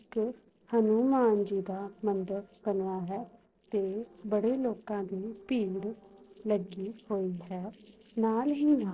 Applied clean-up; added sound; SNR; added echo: neural separator model SepFormer DNS4.